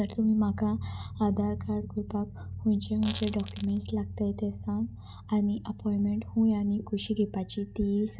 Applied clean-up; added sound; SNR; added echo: none; Fart; 16 dB; none.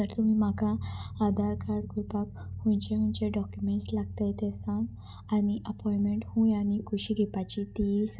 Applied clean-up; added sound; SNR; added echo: none; none; none; none.